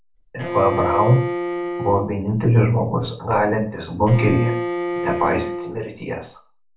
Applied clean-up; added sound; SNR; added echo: none; Bowed string instrument; 6 dB; reverberation time 0.3 s.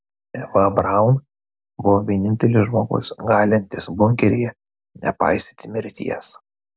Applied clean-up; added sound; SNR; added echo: none; none; none; none.